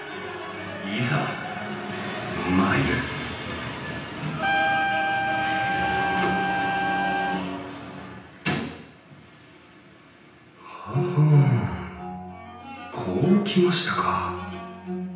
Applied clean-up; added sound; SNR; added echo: none; Trumpet; -1 dB; reverberation time 0.9 s.